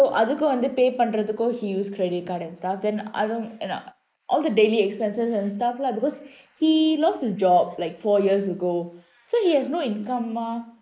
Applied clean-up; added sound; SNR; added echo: neural mask model Resemble Enhance denoiser.